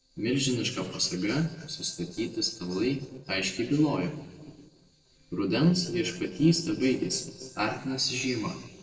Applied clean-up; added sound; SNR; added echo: neural separator model SepFormer DNS4.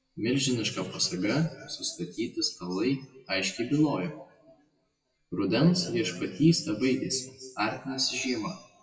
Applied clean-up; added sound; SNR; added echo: classical method WPE with log-MMSE.